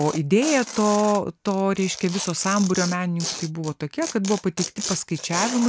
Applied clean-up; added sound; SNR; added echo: none; Tearing; 10 dB; none.